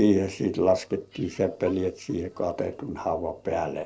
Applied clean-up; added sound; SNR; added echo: neural separator model SepFormer DNS4.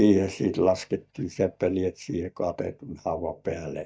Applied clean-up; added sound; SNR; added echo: neural mask model DeepFilterNet 3.